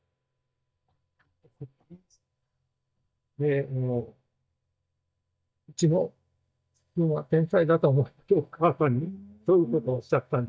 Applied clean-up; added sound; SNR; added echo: neural mask model DeepFilterNet 3.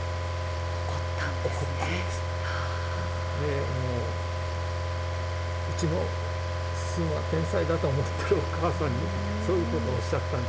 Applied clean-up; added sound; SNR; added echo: none; Car; -3 dB; none.